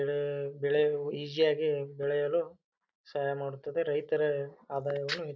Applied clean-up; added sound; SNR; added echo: none; none; none; none.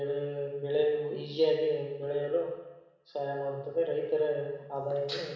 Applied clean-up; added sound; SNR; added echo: none; none; none; reverberation time 1.0 s.